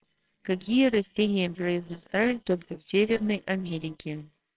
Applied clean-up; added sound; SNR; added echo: neural separator model SepFormer WHAMR!.